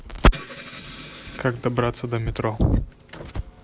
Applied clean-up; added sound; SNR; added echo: none; Engine / Car; 15 dB; none.